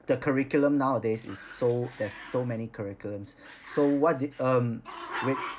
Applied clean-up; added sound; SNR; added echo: none; Growling; 15 dB; none.